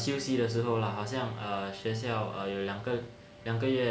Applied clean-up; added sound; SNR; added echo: none; Bowed string instrument; 18 dB; none.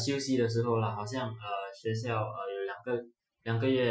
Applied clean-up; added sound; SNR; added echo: classical method Wiener filter.